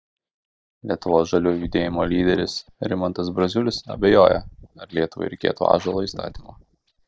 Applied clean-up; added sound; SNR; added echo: neural mask model DeepFilterNet 3.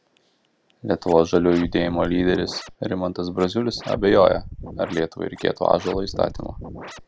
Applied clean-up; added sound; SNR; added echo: none; Scratching (performance technique); 14 dB; none.